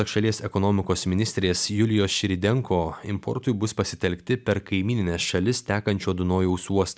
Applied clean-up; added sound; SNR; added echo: none; none; none; none.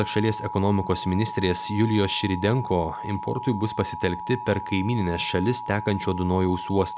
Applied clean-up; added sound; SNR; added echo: none; Alarm; 10 dB; none.